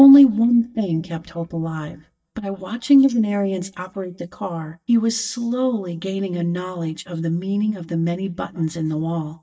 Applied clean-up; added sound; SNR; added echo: neural mask model DeepFilterNet 3.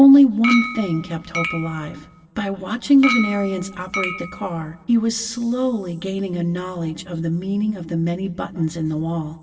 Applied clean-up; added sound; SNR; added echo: none; Chink, clink; 8 dB; reverberation time 2.1 s.